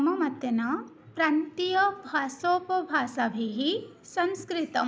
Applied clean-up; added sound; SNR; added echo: none; none; none; none.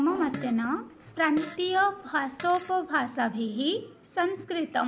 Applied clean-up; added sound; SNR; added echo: none; Fart; 14 dB; none.